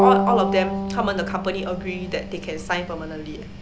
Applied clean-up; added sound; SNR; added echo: none; Bowed string instrument; 0 dB; none.